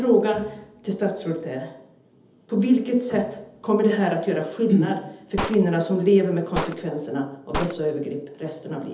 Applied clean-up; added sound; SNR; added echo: none; Gunshot, gunfire; 10 dB; reverberation time 0.8 s.